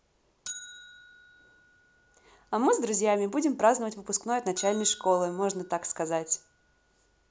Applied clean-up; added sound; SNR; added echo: none; Bell; 20 dB; none.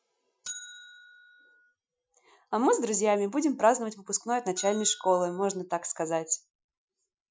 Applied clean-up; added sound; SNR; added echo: classical method Wiener filter.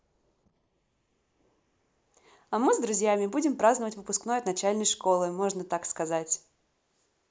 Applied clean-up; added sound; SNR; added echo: neural mask model Resemble Enhance denoiser.